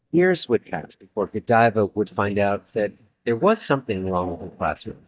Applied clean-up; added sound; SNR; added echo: neural mask model DeepFilterNet 3.